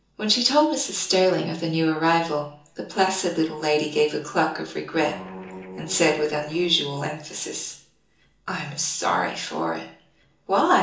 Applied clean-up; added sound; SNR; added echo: none; Guitar; 15 dB; reverberation time 0.7 s.